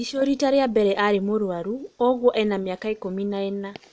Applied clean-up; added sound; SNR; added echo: none; none; none; none.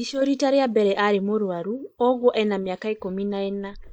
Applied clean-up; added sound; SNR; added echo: neural mask model Resemble Enhance denoiser.